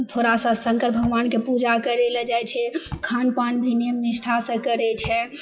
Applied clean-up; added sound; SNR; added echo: classical method WPE with log-MMSE.